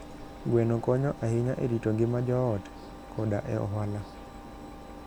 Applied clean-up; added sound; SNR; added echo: none; Engine; 14 dB; none.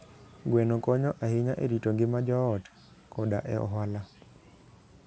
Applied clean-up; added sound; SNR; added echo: none; none; none; none.